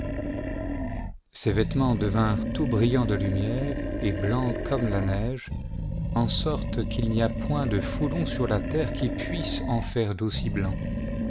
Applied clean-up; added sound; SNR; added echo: none; Animal; 2 dB; none.